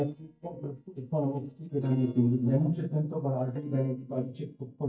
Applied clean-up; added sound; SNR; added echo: neural mask model DeepFilterNet 3.